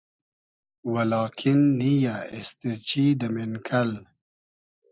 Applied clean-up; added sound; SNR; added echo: neural mask model Resemble Enhance denoiser.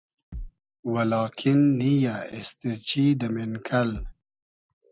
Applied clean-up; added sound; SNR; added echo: none; Bass drum; 12 dB; none.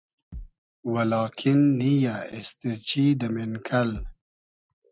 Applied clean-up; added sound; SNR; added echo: neural mask model RNNoise.